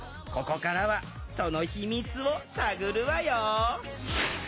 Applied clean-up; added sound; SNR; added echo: none; none; none; none.